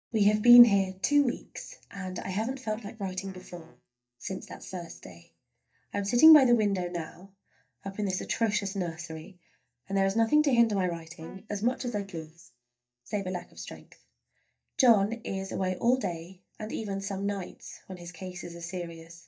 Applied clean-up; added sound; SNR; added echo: neural mask model DeepFilterNet 3.